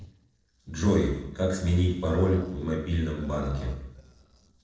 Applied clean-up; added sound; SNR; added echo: neural separator model SepFormer DNS4.